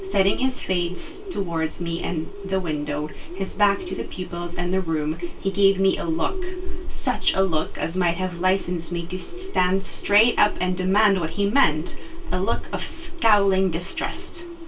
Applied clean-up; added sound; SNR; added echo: none; Bird; 15 dB; reverberation time 0.2 s.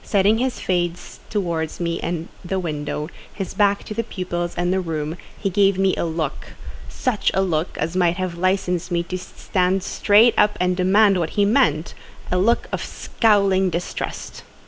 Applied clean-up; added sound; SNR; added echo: none; none; none; none.